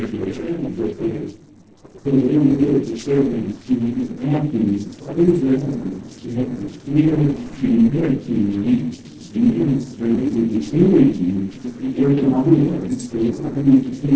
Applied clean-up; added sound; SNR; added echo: neural separator model SepFormer DNS4.